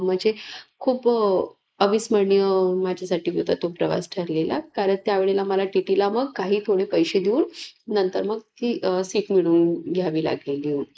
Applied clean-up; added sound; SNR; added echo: neural mask model Resemble Enhance denoiser.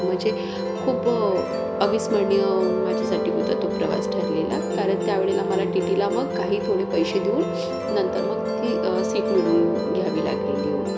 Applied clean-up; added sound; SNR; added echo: none; Musical instrument; 0 dB; none.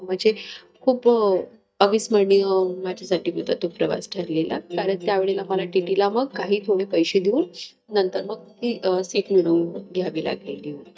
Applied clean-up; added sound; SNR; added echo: neural mask model DeepFilterNet 3.